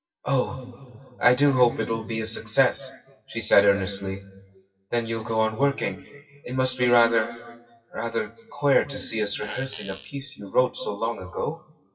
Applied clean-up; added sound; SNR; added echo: classical method WPE with log-MMSE.